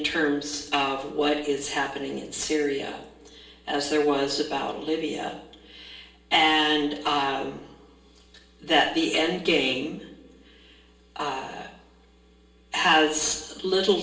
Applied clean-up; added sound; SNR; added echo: none; none; none; reverberation time 0.5 s.